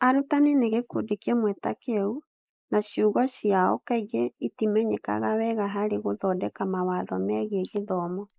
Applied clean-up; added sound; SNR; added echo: neural mask model Resemble Enhance denoiser.